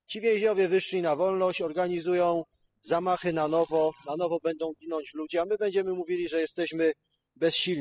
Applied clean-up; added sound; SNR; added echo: classical method spectral subtraction.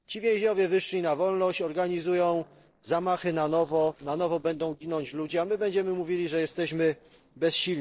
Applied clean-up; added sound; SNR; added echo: neural separator model SepFormer DNS4.